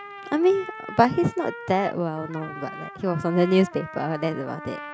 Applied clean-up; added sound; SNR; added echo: none; Trumpet; 14 dB; none.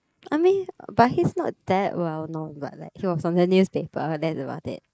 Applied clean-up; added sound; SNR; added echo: neural mask model Resemble Enhance denoiser.